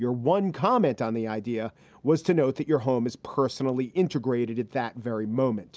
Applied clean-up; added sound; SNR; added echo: none; none; none; none.